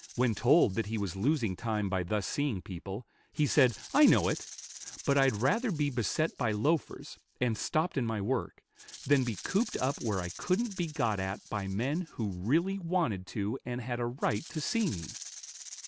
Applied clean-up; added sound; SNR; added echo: none; Rattle (instrument); 18 dB; none.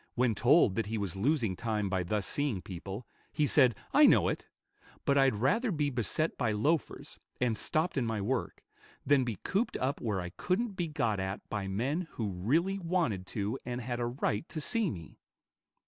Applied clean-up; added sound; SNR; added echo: none; none; none; none.